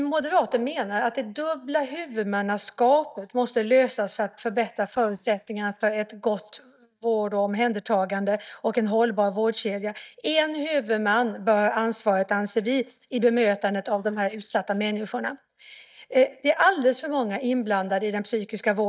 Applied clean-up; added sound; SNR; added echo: neural mask model DeepFilterNet 3.